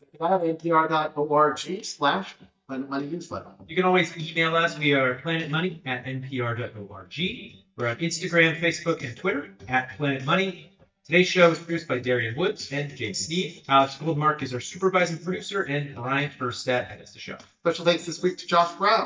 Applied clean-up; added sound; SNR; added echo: neural mask model DeepFilterNet 3.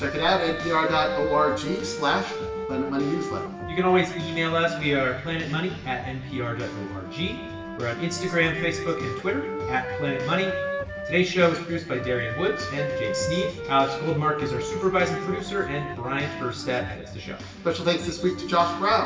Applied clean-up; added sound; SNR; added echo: none; Wind instrument, woodwind instrument; 7 dB; reverberation time 1.0 s.